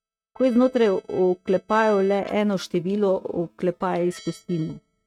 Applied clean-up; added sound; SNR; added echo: neural mask model RNNoise.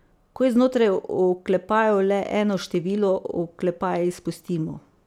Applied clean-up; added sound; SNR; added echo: none; none; none; none.